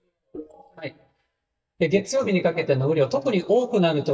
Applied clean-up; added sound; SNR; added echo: neural mask model DeepFilterNet 3.